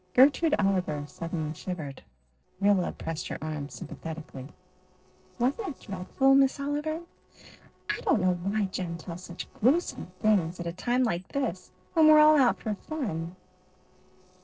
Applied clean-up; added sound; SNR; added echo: neural separator model SepFormer DNS4.